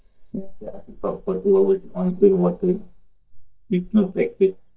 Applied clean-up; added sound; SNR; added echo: neural mask model DeepFilterNet 3.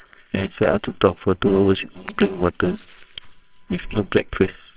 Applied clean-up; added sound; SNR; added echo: neural separator model SepFormer WHAMR!.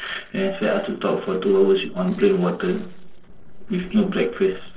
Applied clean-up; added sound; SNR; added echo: neural separator model SepFormer DNS4.